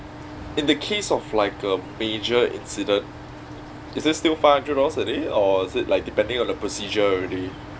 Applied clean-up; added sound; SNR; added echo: none; Insect; 17 dB; none.